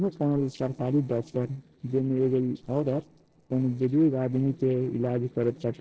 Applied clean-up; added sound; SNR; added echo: neural separator model SepFormer DNS4.